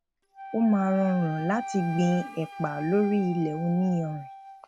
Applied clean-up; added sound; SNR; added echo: none; Wind instrument, woodwind instrument; 12 dB; none.